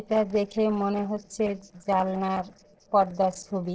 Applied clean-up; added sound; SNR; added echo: neural separator model SepFormer DNS4.